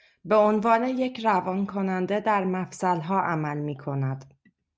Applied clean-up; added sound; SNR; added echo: none; none; none; none.